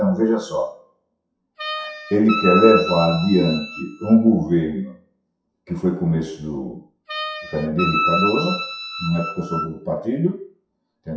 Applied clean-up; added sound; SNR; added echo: classical method WPE with log-MMSE.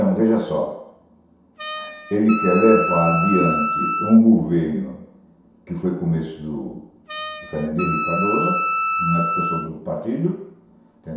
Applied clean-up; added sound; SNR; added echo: none; Wind instrument, woodwind instrument; 3 dB; reverberation time 0.7 s.